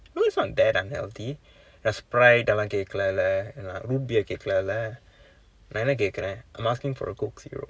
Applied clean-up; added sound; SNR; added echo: none; none; none; none.